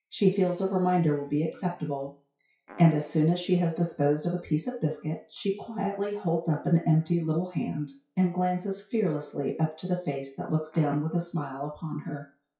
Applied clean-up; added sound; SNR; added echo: classical method WPE with log-MMSE.